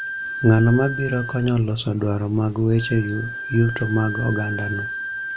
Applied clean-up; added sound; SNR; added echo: none; Wind instrument, woodwind instrument; 10 dB; none.